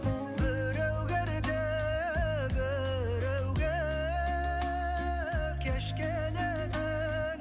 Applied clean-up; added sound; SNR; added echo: none; none; none; none.